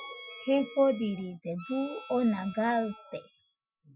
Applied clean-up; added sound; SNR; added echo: classical method Wiener filter.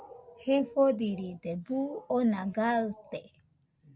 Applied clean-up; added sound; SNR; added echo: none; none; none; none.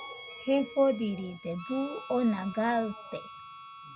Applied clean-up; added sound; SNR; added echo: none; Harmonica; 15 dB; none.